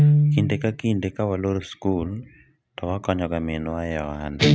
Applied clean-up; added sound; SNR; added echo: neural mask model RNNoise.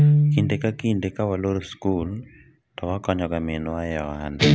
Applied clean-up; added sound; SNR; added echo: none; Guitar; -2 dB; none.